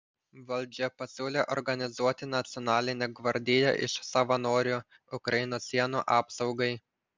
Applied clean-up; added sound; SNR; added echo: none; none; none; none.